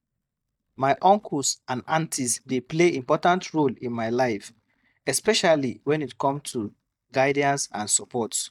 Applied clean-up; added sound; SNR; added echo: neural mask model DeepFilterNet 3.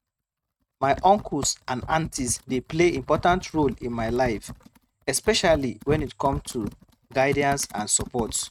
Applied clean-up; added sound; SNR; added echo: neural mask model RNNoise.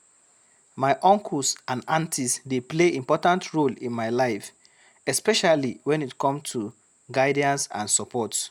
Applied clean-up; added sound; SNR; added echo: none; none; none; none.